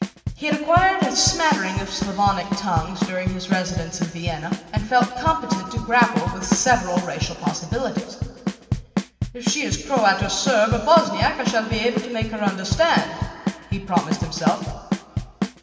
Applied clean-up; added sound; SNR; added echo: none; Bass drum / Snare drum / Drum kit; 4 dB; reverberation time 2.3 s.